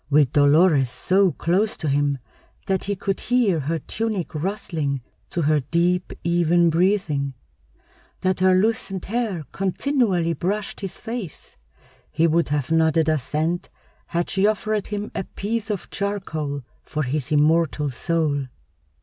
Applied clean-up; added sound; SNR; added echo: none; none; none; none.